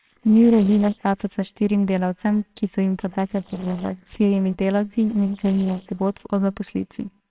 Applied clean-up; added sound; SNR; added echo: neural separator model SepFormer WHAMR!.